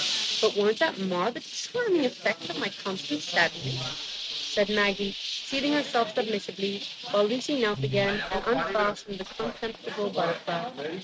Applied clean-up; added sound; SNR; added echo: neural mask model RNNoise.